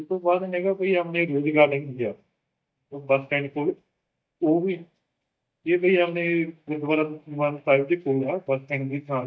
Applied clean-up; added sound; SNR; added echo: neural mask model DeepFilterNet 3.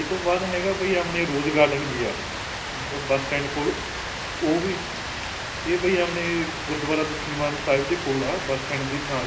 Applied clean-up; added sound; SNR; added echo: none; Rain; 5 dB; reverberation time 0.5 s.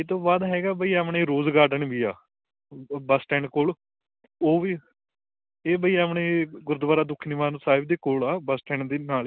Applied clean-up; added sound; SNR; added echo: none; none; none; none.